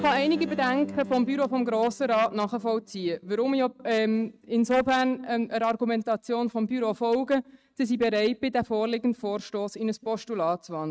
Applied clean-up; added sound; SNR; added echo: neural mask model RNNoise.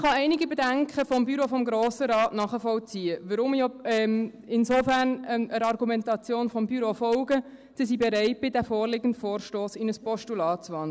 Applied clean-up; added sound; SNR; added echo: none; none; none; none.